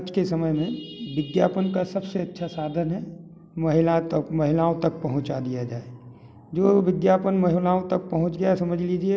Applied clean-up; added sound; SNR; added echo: none; none; none; none.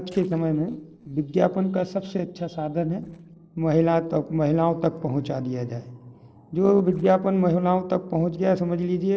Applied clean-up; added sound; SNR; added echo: neural separator model SepFormer DNS4.